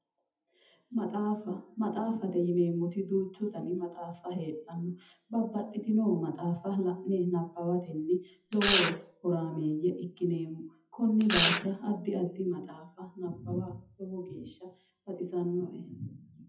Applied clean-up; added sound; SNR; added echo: classical method WPE with log-MMSE.